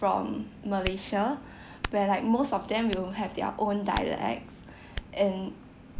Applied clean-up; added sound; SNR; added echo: none; Hands; 2 dB; none.